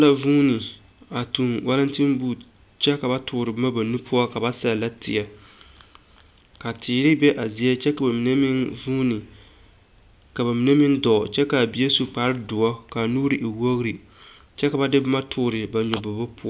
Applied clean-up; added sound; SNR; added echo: none; none; none; none.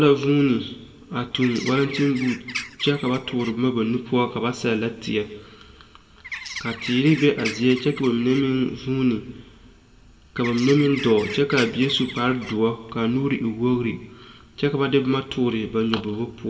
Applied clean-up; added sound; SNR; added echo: none; Bird; 12 dB; reverberation time 1.0 s.